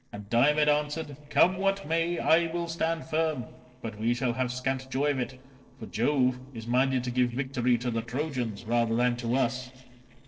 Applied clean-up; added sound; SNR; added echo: neural separator model SepFormer DNS4.